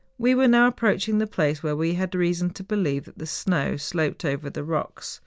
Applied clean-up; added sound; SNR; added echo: none; none; none; none.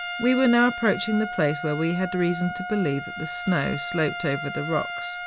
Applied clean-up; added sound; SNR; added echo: none; Trumpet; 8 dB; none.